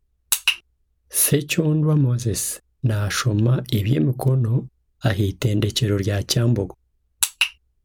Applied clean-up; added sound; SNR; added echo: none; none; none; none.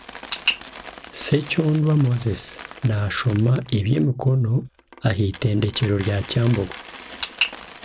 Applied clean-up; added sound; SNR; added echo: none; Coin (dropping); 14 dB; none.